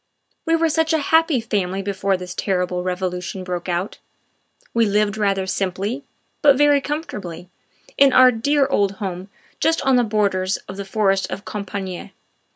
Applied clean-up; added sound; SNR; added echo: none; none; none; none.